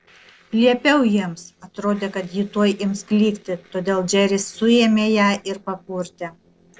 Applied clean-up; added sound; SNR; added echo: neural separator model SepFormer DNS4.